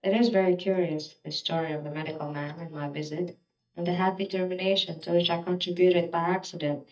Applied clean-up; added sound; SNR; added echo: neural mask model DeepFilterNet 3.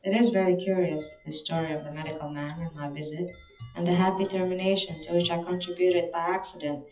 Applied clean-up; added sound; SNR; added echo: classical method WPE with log-MMSE.